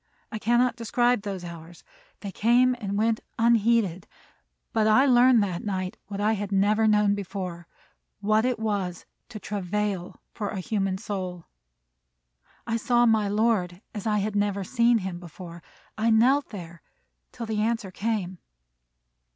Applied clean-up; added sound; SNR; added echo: none; none; none; none.